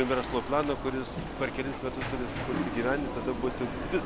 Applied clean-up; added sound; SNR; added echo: none; Alarm; 3 dB; none.